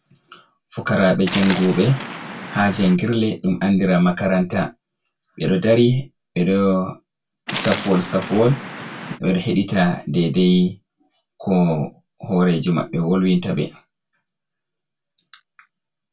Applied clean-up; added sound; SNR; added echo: none; Waves, surf; 12 dB; reverberation time 0.1 s.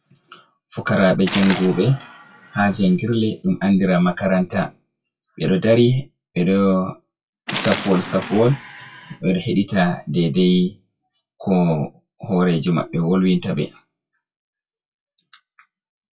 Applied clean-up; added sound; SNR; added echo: classical method WPE with log-MMSE.